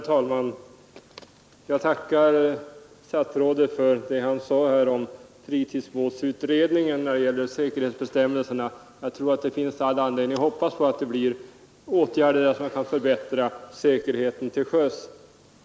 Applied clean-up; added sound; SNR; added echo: none; none; none; none.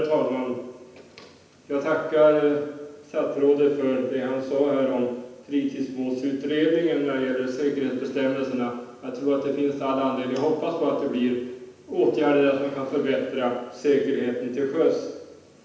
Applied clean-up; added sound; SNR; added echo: none; none; none; reverberation time 0.9 s.